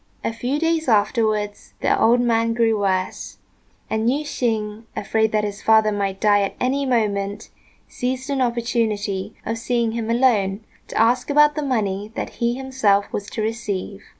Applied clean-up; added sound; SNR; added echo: none; none; none; none.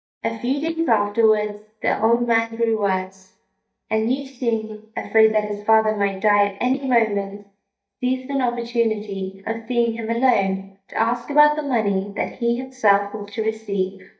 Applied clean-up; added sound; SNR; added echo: neural mask model DeepFilterNet 3.